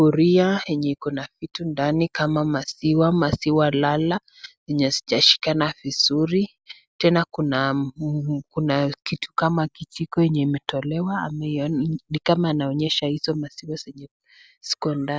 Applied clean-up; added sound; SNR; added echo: none; none; none; none.